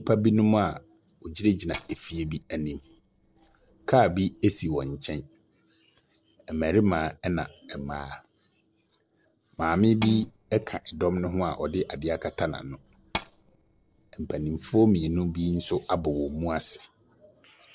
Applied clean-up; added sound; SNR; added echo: neural separator model SepFormer DNS4.